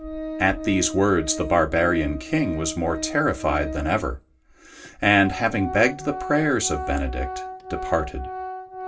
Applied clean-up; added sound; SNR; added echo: none; Organ; 10 dB; reverberation time 0.2 s.